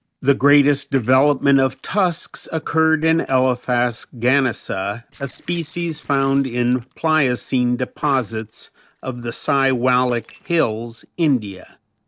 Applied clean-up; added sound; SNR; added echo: neural separator model SepFormer DNS4.